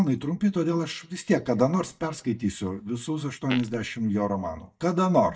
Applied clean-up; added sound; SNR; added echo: neural mask model DeepFilterNet 3.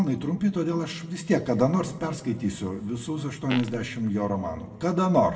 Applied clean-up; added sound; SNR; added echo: none; Fart; 12 dB; reverberation time 2.1 s.